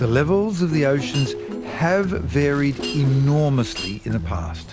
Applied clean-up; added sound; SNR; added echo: none; Shatter + Gunshot, gunfire; 17 dB; none.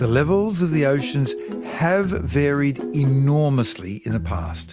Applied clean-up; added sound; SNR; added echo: none; none; none; none.